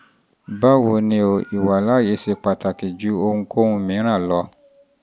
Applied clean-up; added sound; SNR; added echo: none; none; none; none.